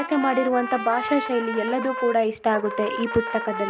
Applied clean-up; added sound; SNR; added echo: none; Trumpet; 7 dB; none.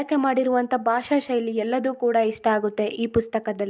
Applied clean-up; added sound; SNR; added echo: none; none; none; none.